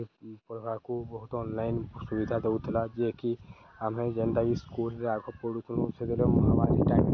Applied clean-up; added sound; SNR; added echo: none; none; none; none.